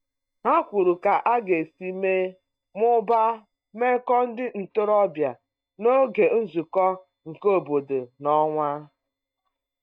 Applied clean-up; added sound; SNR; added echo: neural mask model DeepFilterNet 3.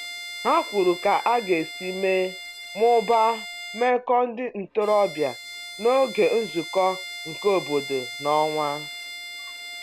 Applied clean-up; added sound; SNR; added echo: none; Bowed string instrument; 13 dB; none.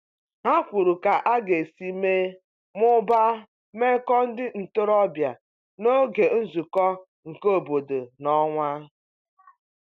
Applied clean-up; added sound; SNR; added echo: none; none; none; none.